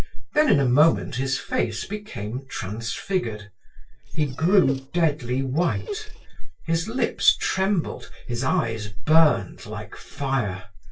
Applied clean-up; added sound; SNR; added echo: neural separator model SepFormer DNS4.